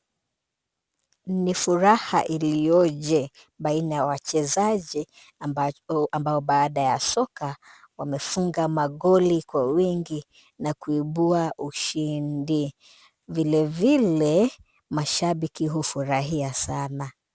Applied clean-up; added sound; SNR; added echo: none; none; none; none.